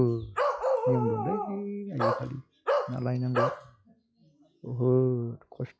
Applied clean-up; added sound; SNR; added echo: classical method log-MMSE.